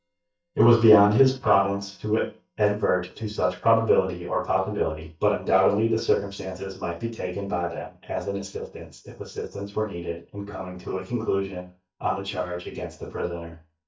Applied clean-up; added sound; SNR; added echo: neural mask model DeepFilterNet 3.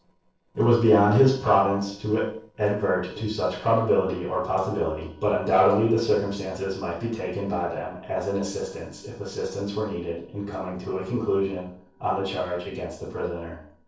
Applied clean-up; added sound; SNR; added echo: neural separator model SepFormer DNS4.